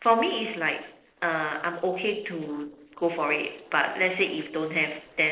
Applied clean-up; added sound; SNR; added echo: neural separator model SepFormer DNS4.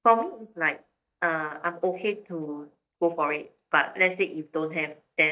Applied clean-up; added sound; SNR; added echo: neural mask model DeepFilterNet 3.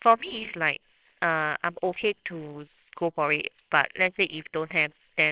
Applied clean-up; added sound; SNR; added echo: neural separator model SepFormer WHAMR!.